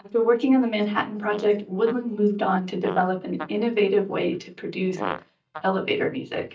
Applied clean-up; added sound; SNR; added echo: neural mask model DeepFilterNet 3.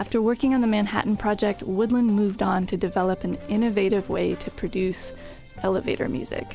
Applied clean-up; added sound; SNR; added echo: none; none; none; none.